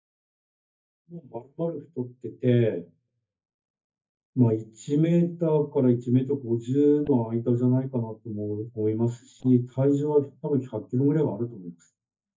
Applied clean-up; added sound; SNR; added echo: neural mask model DeepFilterNet 3.